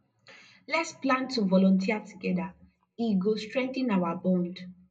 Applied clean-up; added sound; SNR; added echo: none; none; none; reverberation time 0.2 s.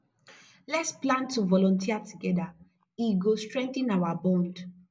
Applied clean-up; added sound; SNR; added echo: none; none; none; none.